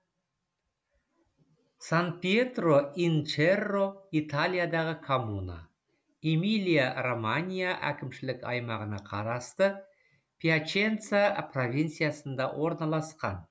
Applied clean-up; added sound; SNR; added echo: none; none; none; none.